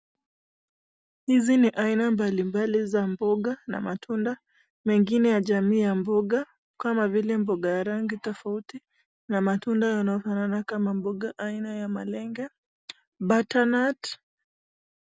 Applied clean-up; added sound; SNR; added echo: none; none; none; none.